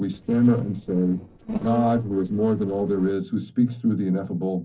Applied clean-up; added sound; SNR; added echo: neural separator model SepFormer DNS4.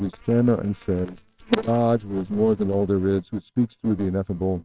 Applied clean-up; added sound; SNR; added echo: neural separator model SepFormer WHAMR!.